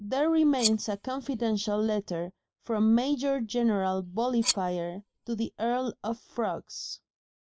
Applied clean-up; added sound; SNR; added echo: neural mask model Resemble Enhance denoiser.